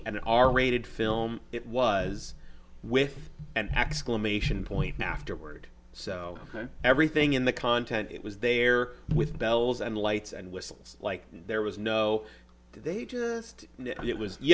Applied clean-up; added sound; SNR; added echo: none; none; none; none.